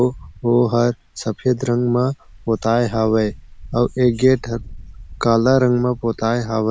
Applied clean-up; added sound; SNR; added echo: none; Wind; 19 dB; none.